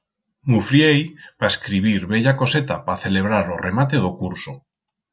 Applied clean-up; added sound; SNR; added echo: none; none; none; none.